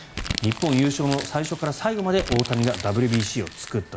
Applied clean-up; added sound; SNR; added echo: none; Crumpling, crinkling; 10 dB; none.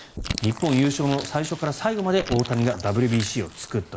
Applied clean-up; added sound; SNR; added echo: neural mask model Resemble Enhance denoiser.